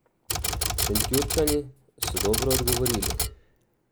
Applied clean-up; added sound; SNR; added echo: none; Typewriter; -2 dB; none.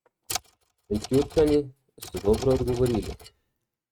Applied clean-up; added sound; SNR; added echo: neural mask model RNNoise.